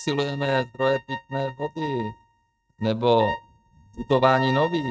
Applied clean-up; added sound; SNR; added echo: neural mask model RNNoise.